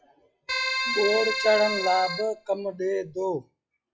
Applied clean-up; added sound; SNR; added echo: classical method log-MMSE.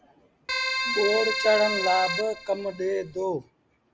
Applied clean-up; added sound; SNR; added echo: none; Keyboard (musical); 2 dB; none.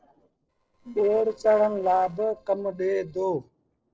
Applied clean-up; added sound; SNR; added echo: neural separator model SepFormer DNS4.